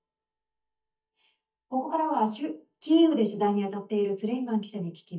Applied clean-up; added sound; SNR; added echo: neural mask model DeepFilterNet 3.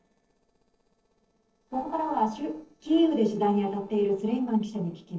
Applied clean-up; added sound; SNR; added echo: neural separator model SepFormer DNS4.